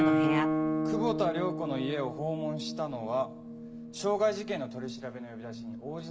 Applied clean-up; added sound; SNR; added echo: none; Guitar; 0 dB; reverberation time 0.5 s.